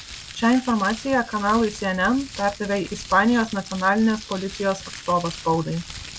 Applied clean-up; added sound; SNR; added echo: none; Crumpling, crinkling; 15 dB; none.